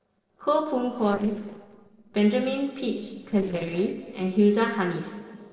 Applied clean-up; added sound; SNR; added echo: neural separator model SepFormer DNS4.